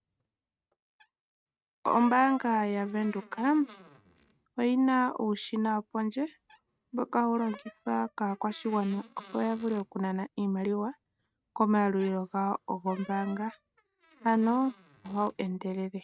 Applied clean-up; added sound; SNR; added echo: neural mask model RNNoise.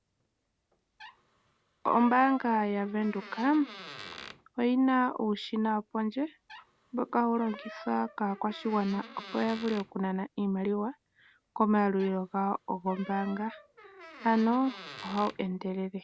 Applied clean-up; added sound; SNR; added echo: none; Door; 19 dB; none.